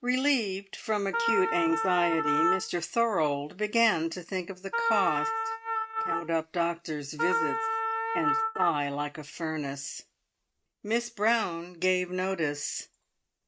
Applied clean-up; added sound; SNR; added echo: neural mask model RNNoise.